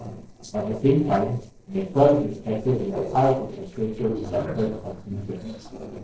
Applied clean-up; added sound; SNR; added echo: neural separator model SepFormer DNS4.